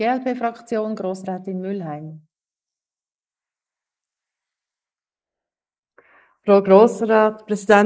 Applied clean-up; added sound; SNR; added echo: neural mask model Resemble Enhance denoiser.